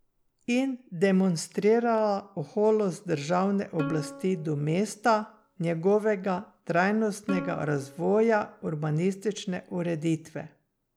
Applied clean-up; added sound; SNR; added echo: none; Plucked string instrument; 15 dB; none.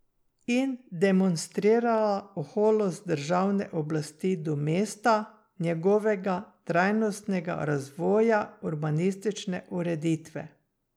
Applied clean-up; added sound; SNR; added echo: none; none; none; none.